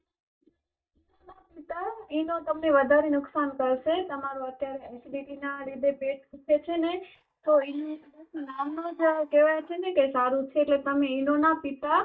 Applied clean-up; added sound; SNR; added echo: neural mask model DeepFilterNet 3.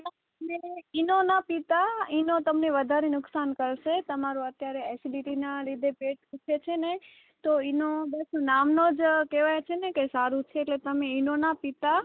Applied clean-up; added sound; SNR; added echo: none; none; none; none.